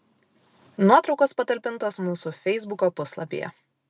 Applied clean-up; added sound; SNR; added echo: none; none; none; none.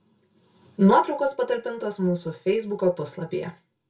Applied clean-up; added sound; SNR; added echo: none; none; none; reverberation time 0.2 s.